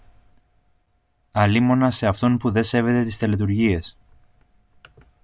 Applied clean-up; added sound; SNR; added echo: none; none; none; none.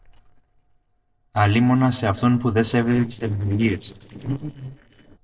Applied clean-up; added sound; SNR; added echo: neural separator model SepFormer DNS4.